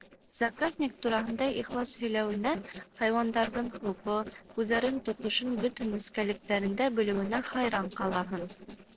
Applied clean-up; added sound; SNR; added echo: neural separator model SepFormer DNS4.